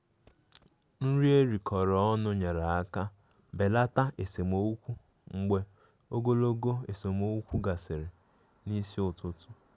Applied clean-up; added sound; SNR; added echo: none; none; none; none.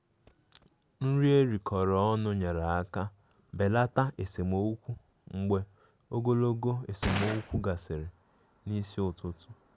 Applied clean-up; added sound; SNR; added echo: none; Gunshot, gunfire; 6 dB; none.